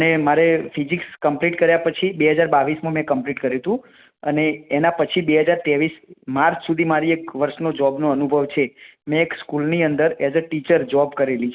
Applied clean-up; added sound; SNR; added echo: none; none; none; none.